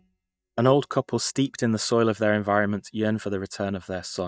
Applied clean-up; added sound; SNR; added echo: neural mask model DeepFilterNet 3.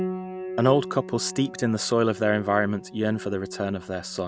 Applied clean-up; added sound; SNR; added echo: none; Piano; 11 dB; none.